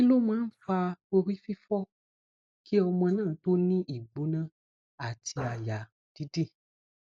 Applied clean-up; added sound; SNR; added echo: neural mask model Resemble Enhance denoiser.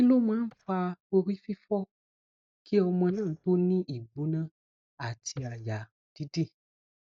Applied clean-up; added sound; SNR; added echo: neural mask model DeepFilterNet 3.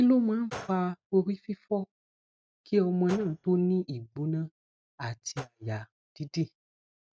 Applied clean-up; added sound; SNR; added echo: neural mask model RNNoise.